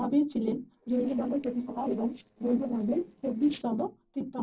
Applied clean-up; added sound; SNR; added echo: neural separator model SepFormer DNS4.